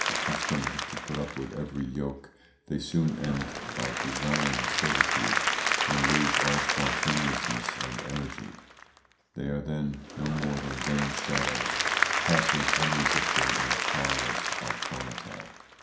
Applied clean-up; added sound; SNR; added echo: none; Applause / Crowd; -3 dB; reverberation time 0.5 s.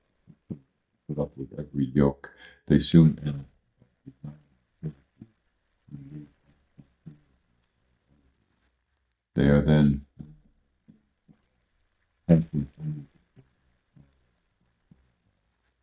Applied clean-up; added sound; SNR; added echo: neural mask model DeepFilterNet 3.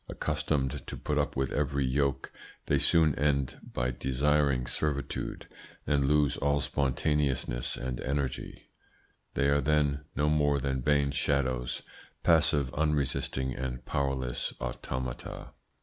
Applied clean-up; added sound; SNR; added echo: none; none; none; none.